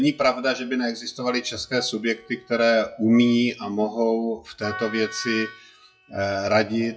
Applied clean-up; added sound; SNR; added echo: classical method WPE with log-MMSE.